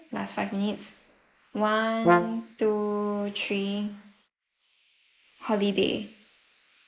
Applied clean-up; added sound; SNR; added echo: neural mask model Resemble Enhance denoiser.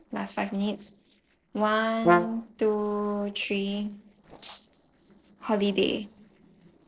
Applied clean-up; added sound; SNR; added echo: neural separator model SepFormer DNS4.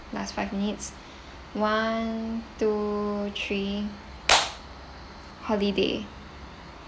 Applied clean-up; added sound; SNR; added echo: none; none; none; none.